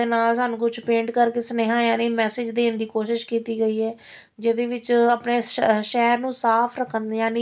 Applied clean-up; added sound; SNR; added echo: none; none; none; none.